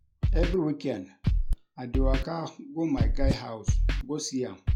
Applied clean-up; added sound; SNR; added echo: classical method log-MMSE.